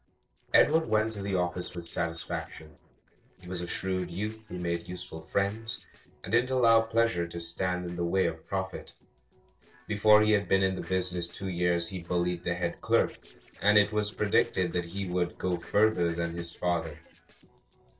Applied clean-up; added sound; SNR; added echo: neural separator model SepFormer DNS4.